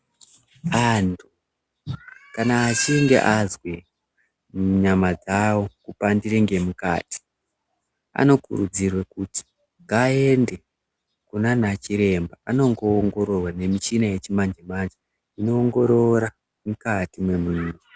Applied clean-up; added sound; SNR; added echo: none; none; none; none.